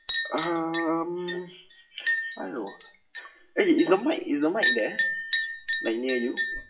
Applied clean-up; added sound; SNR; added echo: classical method WPE with log-MMSE.